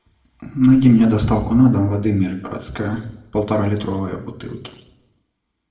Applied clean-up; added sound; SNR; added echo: none; none; none; reverberation time 0.6 s.